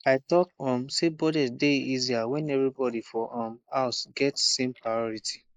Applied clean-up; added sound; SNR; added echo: neural mask model Resemble Enhance denoiser.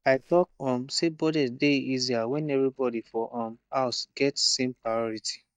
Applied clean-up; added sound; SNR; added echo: neural mask model DeepFilterNet 3.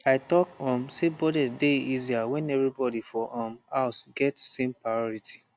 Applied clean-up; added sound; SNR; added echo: none; none; none; none.